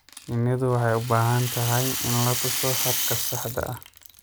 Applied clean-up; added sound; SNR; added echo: none; Rattle; 4 dB; none.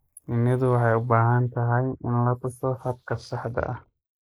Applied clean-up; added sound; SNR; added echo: neural mask model Resemble Enhance denoiser.